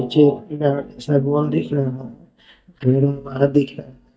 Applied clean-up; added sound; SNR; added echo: neural mask model DeepFilterNet 3.